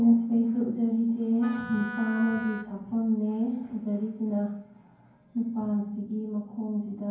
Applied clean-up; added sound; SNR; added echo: none; Wind instrument, woodwind instrument; 12 dB; reverberation time 0.9 s.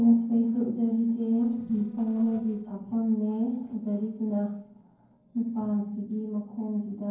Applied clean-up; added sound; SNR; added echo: neural separator model SepFormer DNS4.